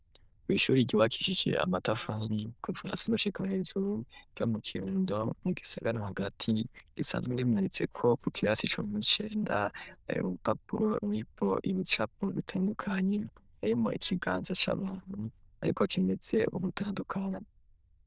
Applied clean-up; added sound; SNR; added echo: neural diffusion model UNIVERSE++.